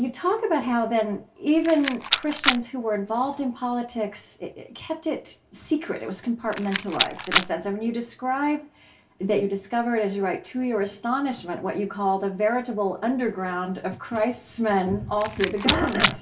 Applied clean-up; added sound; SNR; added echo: none; Rattle; 0 dB; reverberation time 0.2 s.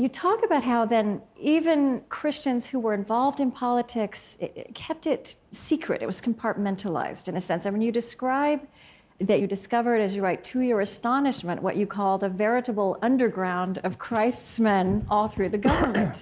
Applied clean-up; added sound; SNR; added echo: none; none; none; none.